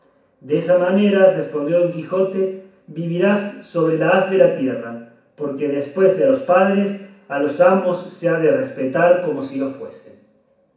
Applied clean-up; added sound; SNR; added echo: none; none; none; reverberation time 0.6 s.